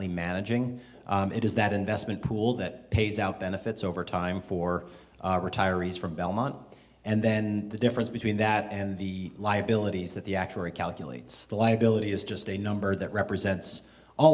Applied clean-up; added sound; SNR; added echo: none; none; none; none.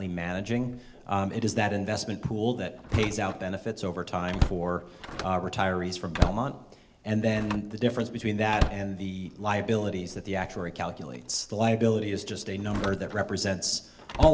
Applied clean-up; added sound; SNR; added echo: none; Slam; 7 dB; none.